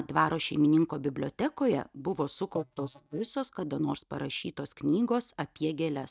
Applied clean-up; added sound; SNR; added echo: neural mask model DeepFilterNet 3.